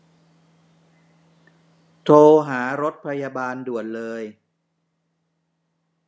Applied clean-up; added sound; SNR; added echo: none; none; none; none.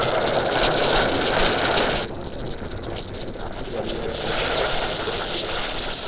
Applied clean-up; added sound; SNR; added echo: neural separator model SepFormer DNS4.